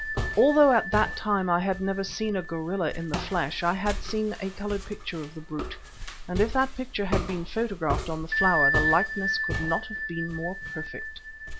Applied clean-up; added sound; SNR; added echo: none; Walk, footsteps + Bell; 4 dB; none.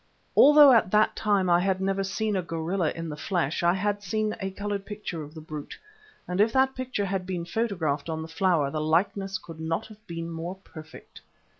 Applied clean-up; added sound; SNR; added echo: none; none; none; none.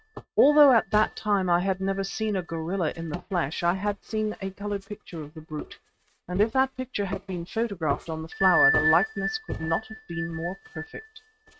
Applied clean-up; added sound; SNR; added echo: neural mask model RNNoise.